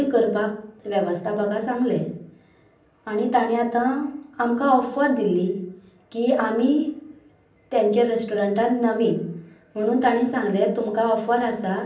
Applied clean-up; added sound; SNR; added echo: none; none; none; reverberation time 0.6 s.